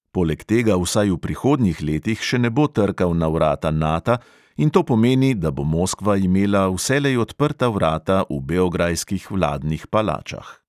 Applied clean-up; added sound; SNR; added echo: none; none; none; none.